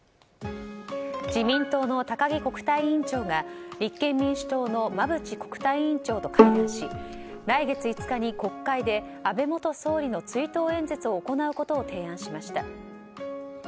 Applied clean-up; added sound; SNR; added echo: none; Bowed string instrument; -4 dB; none.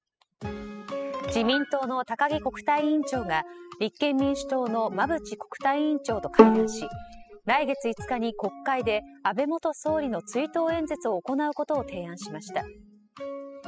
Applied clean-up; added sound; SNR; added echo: classical method spectral subtraction.